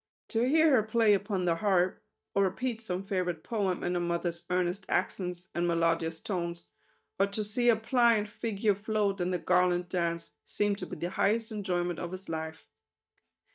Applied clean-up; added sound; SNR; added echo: neural mask model DeepFilterNet 3.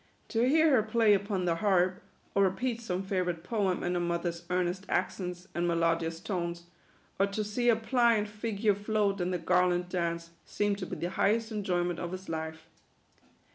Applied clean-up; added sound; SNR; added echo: none; none; none; none.